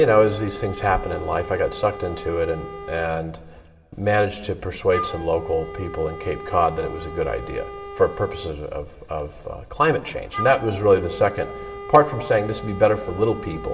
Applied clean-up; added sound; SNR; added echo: none; Wind instrument, woodwind instrument; 13 dB; reverberation time 2.2 s.